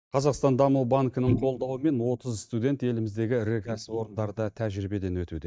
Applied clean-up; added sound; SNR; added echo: neural mask model DeepFilterNet 3.